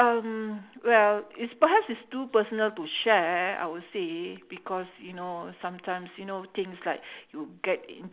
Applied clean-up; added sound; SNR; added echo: none; none; none; none.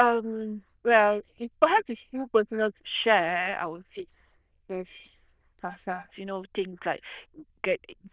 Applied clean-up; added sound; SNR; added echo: neural diffusion model UNIVERSE++.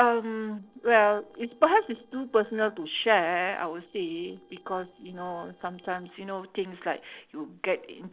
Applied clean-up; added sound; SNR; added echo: neural separator model SepFormer DNS4.